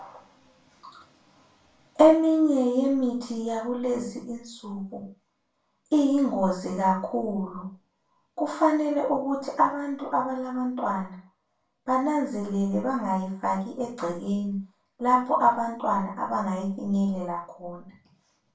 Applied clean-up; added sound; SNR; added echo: none; none; none; reverberation time 0.3 s.